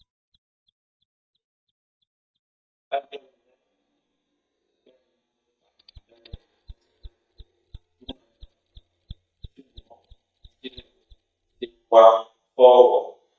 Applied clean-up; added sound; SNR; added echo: neural mask model DeepFilterNet 3.